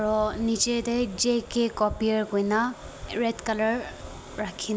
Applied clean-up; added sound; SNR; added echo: none; none; none; none.